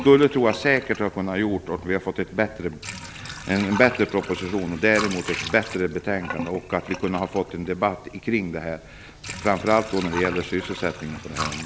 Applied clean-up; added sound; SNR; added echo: none; Sink (filling or washing) / Water; 12 dB; none.